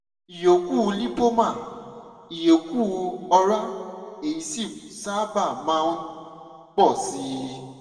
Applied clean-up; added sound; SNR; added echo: none; none; none; reverberation time 1.9 s.